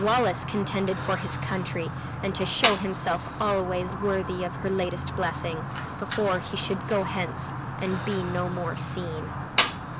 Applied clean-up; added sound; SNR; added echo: none; Fire; 1 dB; none.